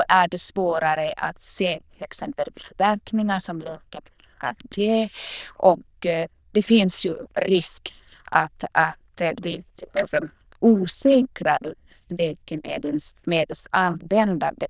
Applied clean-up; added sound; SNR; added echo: neural diffusion model UNIVERSE++.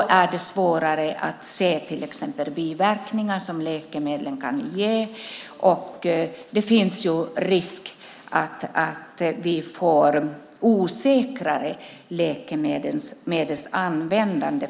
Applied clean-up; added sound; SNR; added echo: none; none; none; none.